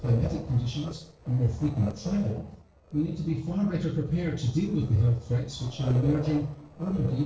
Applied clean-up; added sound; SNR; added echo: neural separator model SepFormer DNS4.